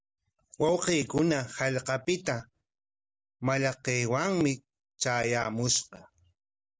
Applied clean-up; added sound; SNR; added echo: none; none; none; none.